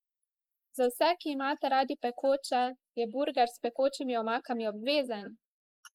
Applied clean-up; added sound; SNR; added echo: neural mask model Resemble Enhance denoiser.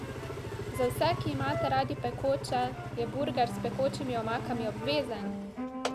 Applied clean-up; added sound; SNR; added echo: none; Engine; 3 dB; none.